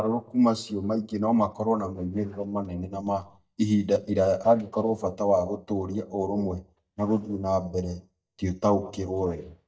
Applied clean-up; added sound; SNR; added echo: neural mask model DeepFilterNet 3.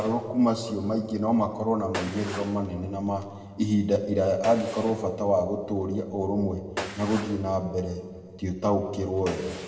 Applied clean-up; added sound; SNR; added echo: none; Gunshot, gunfire; 15 dB; reverberation time 1.4 s.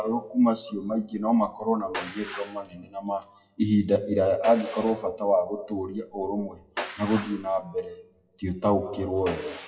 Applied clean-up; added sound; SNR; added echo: classical method WPE with log-MMSE.